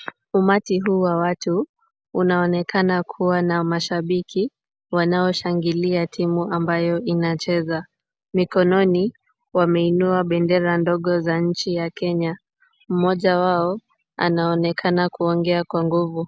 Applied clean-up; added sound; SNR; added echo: none; none; none; none.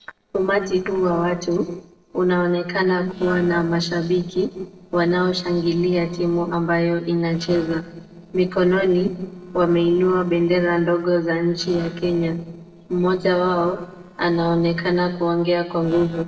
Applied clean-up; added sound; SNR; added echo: neural separator model SepFormer DNS4.